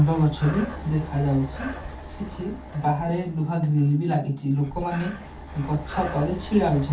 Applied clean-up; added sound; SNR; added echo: none; Breathing; 13 dB; reverberation time 0.2 s.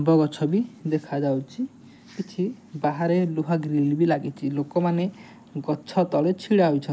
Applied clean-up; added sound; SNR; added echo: none; none; none; none.